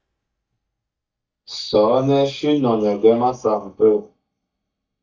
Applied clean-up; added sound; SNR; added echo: neural mask model DeepFilterNet 3.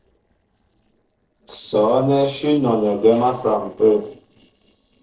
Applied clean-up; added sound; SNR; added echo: neural separator model SepFormer DNS4.